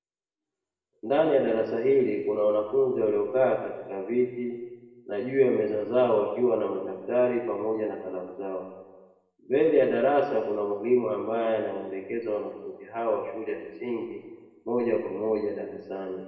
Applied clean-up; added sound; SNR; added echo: none; none; none; reverberation time 1.2 s.